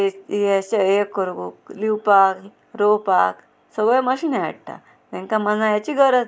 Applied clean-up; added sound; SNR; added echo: none; none; none; none.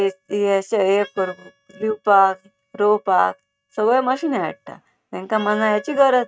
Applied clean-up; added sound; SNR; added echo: neural mask model RNNoise.